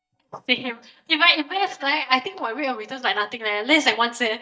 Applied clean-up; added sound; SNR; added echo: neural mask model DeepFilterNet 3.